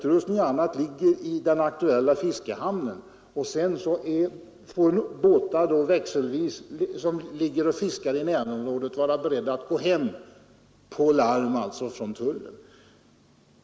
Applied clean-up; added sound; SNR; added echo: none; none; none; none.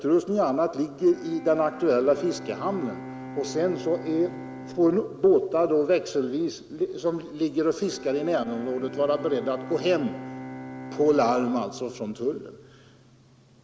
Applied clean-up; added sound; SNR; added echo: none; Bowed string instrument; 15 dB; none.